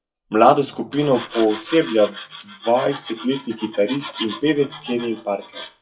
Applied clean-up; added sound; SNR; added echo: classical method WPE with log-MMSE.